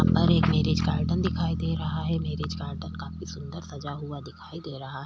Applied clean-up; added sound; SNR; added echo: none; Bass guitar; -2 dB; none.